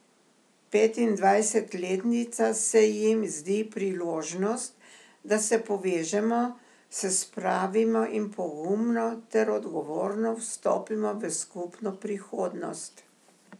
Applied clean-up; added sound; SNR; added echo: none; none; none; none.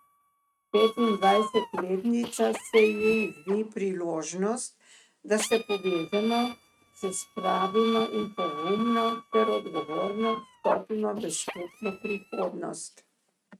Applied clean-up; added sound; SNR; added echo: neural mask model RNNoise.